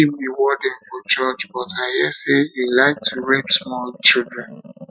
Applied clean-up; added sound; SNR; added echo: classical method Wiener filter.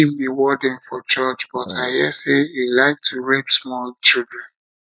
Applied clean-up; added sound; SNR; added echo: neural mask model Resemble Enhance denoiser.